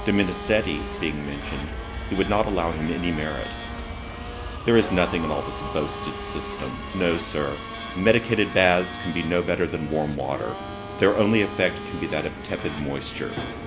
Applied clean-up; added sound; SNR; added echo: none; Domestic sounds, home sounds + Subway, metro, underground; 8 dB; none.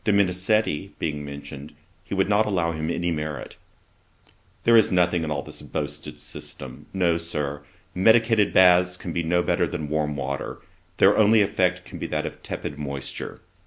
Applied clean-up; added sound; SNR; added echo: none; none; none; none.